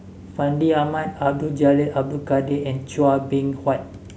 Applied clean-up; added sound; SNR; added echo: none; none; none; none.